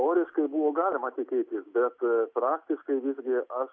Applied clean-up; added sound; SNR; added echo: none; none; none; none.